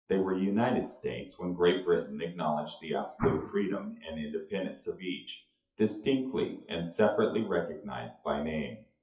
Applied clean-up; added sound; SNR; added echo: classical method WPE with log-MMSE.